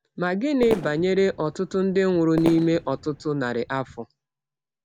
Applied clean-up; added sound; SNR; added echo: none; Fireworks; 12 dB; none.